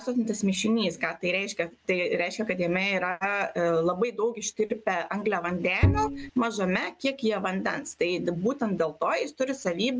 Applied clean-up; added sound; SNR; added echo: none; Bowed string instrument; -3 dB; none.